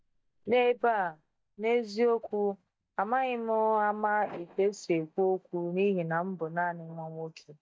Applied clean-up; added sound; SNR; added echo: neural mask model DeepFilterNet 3.